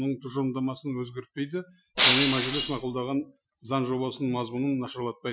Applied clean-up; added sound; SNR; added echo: classical method Wiener filter.